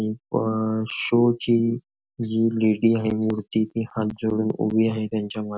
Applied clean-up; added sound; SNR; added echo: none; none; none; none.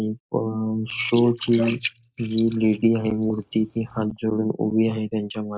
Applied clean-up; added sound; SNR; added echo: neural mask model Resemble Enhance denoiser.